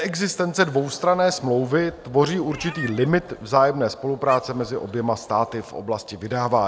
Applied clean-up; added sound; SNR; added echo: none; Meow; 17 dB; none.